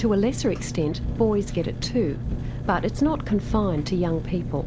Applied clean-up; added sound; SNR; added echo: none; Engine; 5 dB; none.